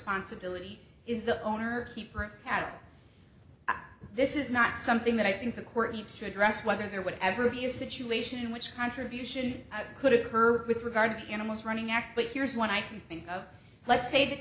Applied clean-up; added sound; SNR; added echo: none; none; none; none.